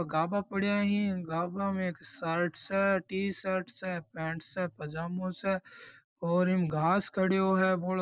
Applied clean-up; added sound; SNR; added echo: none; none; none; none.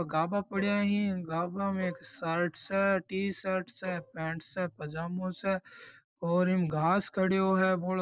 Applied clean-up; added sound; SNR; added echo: neural separator model SepFormer DNS4.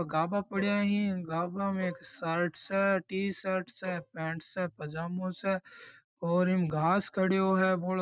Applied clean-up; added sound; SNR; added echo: neural mask model RNNoise.